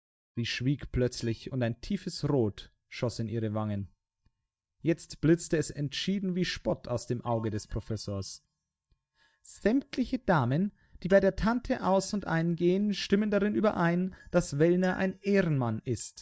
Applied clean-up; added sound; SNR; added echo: neural mask model DeepFilterNet 3.